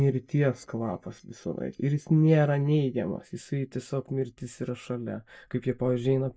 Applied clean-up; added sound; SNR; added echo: neural mask model DeepFilterNet 3.